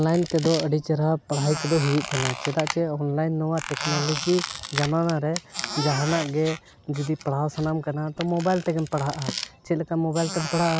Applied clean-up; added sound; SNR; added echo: none; Squeak; 9 dB; none.